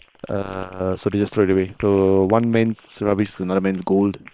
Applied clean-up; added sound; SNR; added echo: neural separator model SepFormer WHAM!.